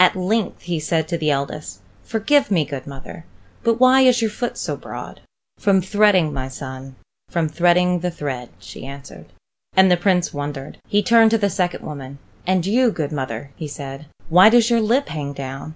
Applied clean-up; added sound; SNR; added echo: none; none; none; none.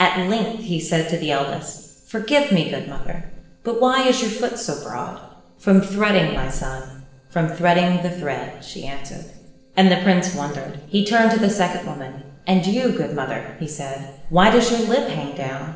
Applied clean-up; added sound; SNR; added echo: neural separator model SepFormer DNS4.